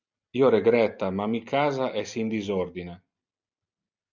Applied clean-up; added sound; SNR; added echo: none; none; none; none.